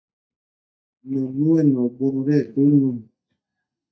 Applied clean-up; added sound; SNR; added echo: neural mask model DeepFilterNet 3.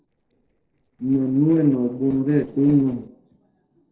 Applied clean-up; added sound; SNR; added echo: neural separator model SepFormer DNS4.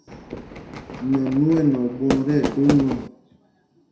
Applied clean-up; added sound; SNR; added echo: none; Fireworks; 7 dB; reverberation time 0.6 s.